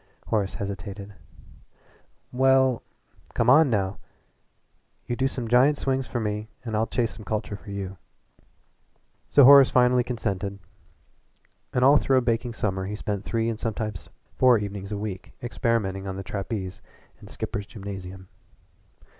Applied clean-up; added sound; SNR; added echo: none; none; none; none.